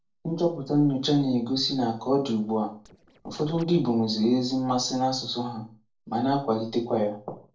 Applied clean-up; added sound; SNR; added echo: neural separator model SepFormer DNS4.